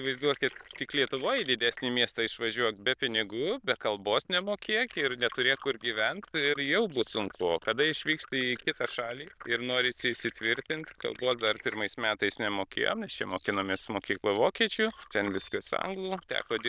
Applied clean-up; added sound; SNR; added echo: neural diffusion model UNIVERSE++.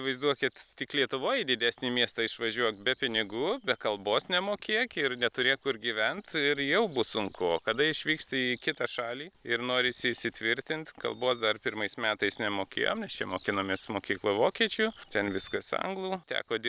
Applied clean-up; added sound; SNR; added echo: none; none; none; none.